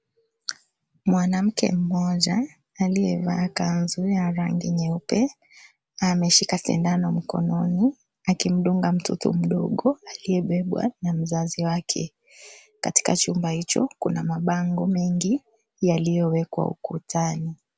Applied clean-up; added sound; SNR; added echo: none; none; none; none.